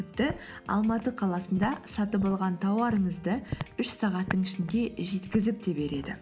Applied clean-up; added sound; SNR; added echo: none; Walk, footsteps; 14 dB; none.